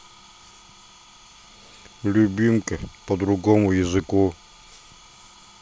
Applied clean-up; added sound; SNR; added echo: none; none; none; none.